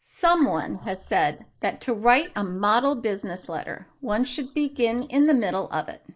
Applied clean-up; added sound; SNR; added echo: neural mask model Resemble Enhance denoiser.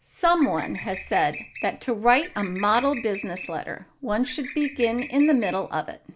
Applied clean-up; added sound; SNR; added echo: none; Bird; 14 dB; none.